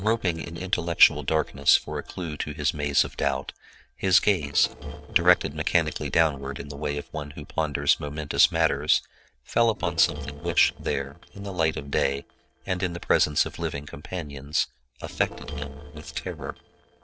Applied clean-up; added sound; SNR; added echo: neural separator model SepFormer DNS4.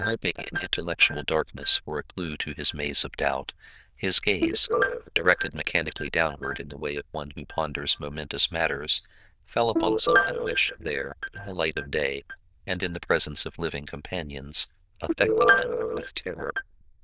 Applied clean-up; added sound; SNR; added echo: neural diffusion model UNIVERSE++.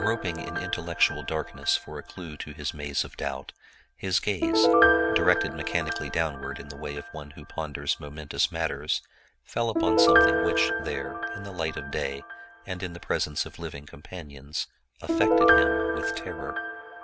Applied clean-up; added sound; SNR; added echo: none; Piano; -3 dB; none.